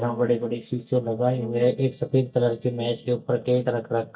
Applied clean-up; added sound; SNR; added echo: neural mask model DeepFilterNet 3.